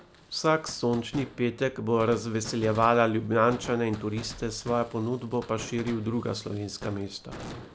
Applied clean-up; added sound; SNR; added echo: none; Fireworks; 17 dB; none.